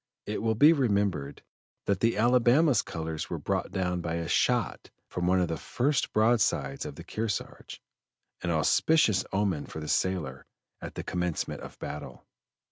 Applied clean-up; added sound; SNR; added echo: none; none; none; none.